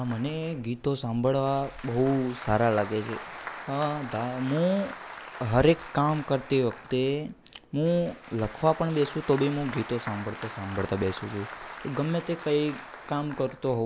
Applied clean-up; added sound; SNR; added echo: none; Applause; 14 dB; none.